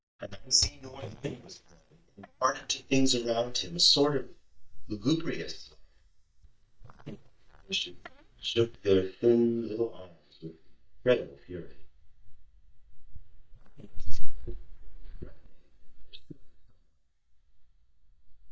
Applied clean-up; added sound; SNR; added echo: neural mask model DeepFilterNet 3.